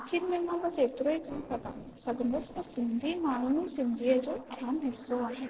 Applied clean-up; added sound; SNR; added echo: neural separator model SepFormer DNS4.